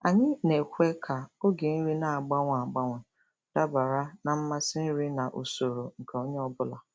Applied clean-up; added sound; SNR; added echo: none; none; none; none.